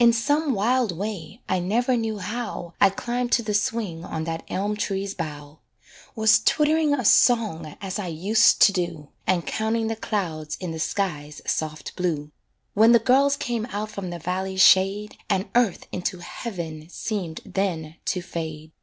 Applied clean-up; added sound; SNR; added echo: none; none; none; none.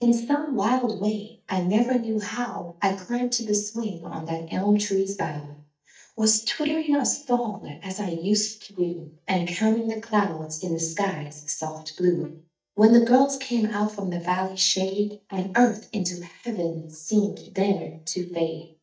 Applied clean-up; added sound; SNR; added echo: neural mask model DeepFilterNet 3.